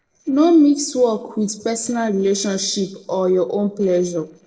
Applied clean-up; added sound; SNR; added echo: neural separator model SepFormer DNS4.